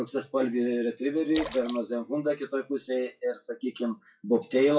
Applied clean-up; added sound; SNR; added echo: classical method WPE with log-MMSE.